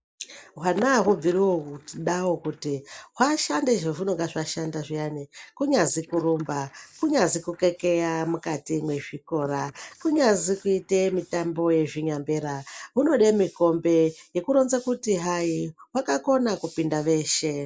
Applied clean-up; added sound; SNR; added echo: neural mask model Resemble Enhance denoiser.